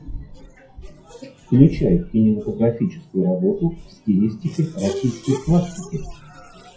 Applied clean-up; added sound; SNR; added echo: classical method WPE with log-MMSE.